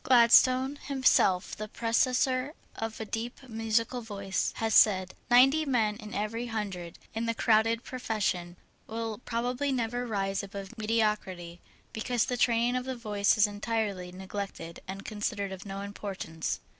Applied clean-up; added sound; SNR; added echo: none; none; none; none.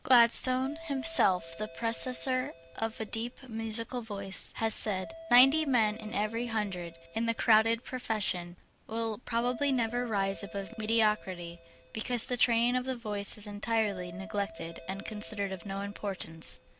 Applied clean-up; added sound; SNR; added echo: none; Doorbell; 20 dB; none.